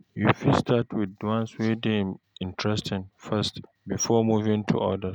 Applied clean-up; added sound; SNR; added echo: none; none; none; none.